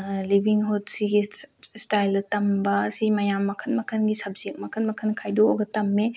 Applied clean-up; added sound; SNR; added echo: none; none; none; none.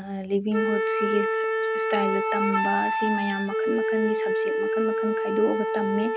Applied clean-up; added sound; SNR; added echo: none; Wind instrument, woodwind instrument; -3 dB; none.